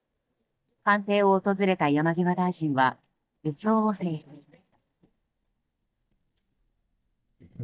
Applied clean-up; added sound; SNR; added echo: neural mask model DeepFilterNet 3.